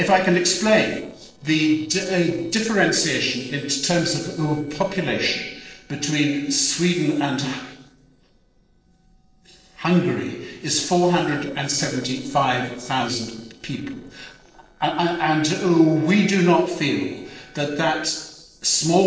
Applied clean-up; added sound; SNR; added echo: neural separator model SepFormer DNS4.